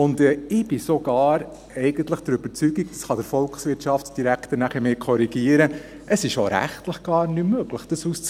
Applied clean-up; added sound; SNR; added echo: none; none; none; none.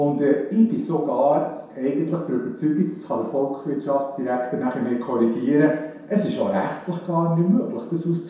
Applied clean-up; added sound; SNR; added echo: none; none; none; reverberation time 0.7 s.